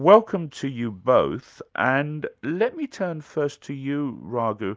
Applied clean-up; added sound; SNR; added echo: none; none; none; none.